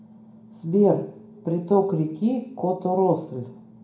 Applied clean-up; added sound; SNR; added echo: none; none; none; reverberation time 0.5 s.